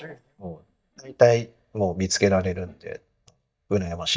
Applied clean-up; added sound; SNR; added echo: neural mask model DeepFilterNet 3.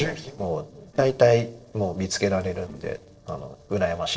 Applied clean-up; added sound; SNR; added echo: neural separator model SepFormer DNS4.